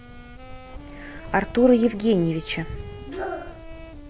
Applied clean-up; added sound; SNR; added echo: none; Wind instrument, woodwind instrument + Wind; 14 dB; none.